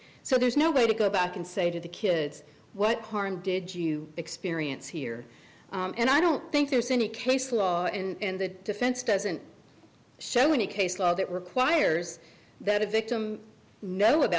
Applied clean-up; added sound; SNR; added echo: none; none; none; none.